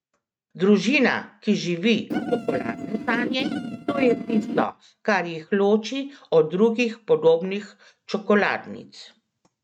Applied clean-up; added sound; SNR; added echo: neural mask model RNNoise.